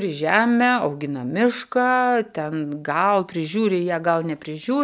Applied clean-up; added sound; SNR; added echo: none; none; none; none.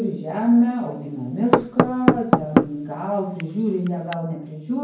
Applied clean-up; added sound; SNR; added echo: none; Knock / Wood; -1 dB; reverberation time 0.9 s.